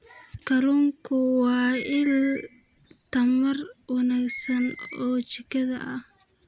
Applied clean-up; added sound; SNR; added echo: none; Screech; 17 dB; none.